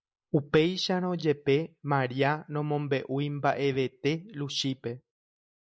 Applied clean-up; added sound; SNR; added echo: neural mask model Resemble Enhance denoiser.